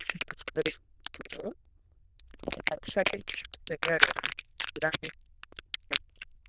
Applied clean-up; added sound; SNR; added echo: neural diffusion model UNIVERSE++.